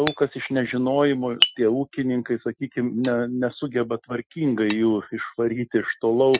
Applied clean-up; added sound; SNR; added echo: classical method Wiener filter.